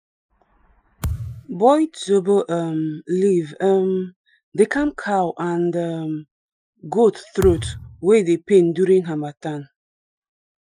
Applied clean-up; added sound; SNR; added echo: classical method Wiener filter.